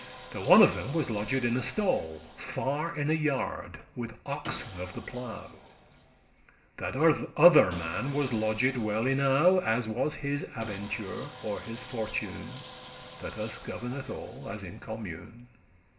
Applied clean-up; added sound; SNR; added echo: none; Sawing; 18 dB; reverberation time 1.1 s.